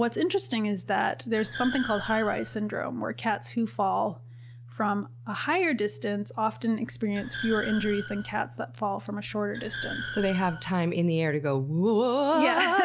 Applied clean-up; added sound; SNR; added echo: none; Car; 12 dB; none.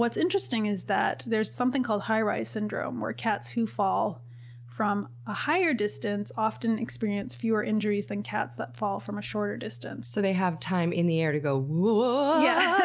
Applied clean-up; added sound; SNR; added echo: none; none; none; none.